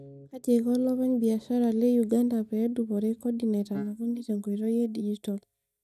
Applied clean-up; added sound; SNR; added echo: neural mask model DeepFilterNet 3.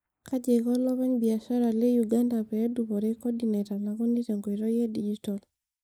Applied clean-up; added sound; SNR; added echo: neural mask model Resemble Enhance denoiser.